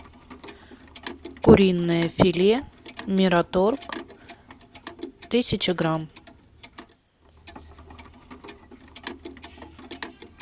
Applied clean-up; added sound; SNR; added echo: none; Clock; 16 dB; none.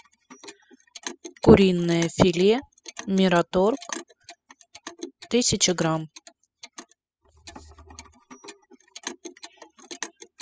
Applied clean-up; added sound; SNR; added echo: classical method spectral subtraction.